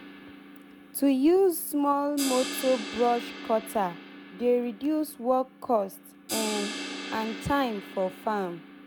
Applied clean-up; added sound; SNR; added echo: none; Crash cymbal; 11 dB; none.